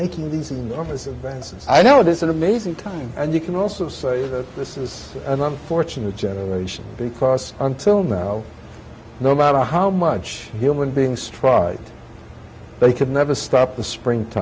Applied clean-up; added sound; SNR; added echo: none; none; none; none.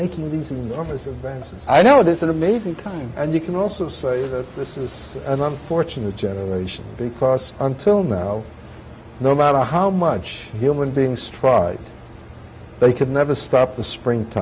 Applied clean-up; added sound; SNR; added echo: none; Bell; 15 dB; none.